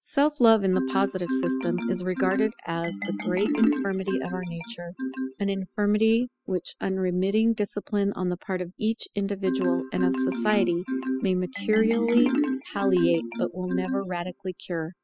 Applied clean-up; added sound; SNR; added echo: classical method spectral subtraction.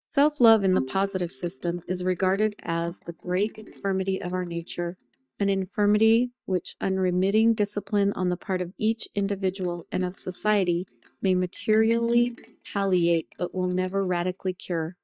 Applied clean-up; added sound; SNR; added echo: neural mask model DeepFilterNet 3.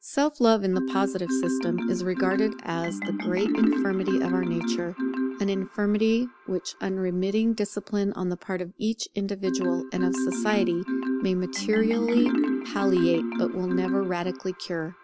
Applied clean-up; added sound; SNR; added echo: none; Marimba, xylophone; 3 dB; none.